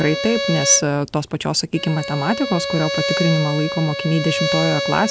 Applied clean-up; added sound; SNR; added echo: none; Bowed string instrument; 5 dB; none.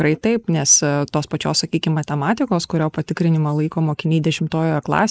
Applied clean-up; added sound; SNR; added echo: neural mask model Resemble Enhance denoiser.